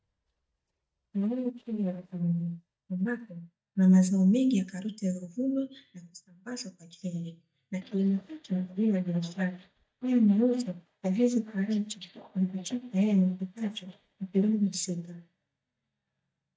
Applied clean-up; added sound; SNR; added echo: neural mask model DeepFilterNet 3.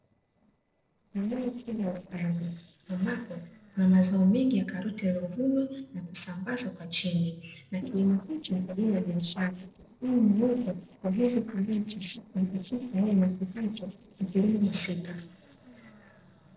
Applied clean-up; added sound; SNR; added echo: neural separator model SepFormer DNS4.